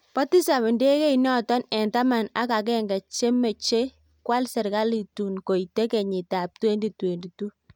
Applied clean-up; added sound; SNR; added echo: none; none; none; none.